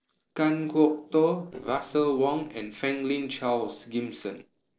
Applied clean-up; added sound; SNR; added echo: neural separator model SepFormer DNS4.